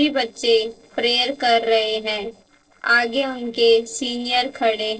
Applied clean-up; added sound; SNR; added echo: neural separator model SepFormer DNS4.